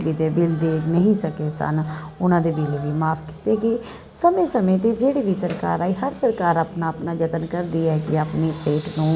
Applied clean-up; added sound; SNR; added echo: none; none; none; none.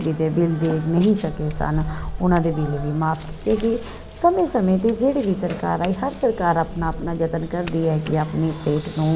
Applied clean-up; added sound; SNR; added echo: none; Scissors; 12 dB; none.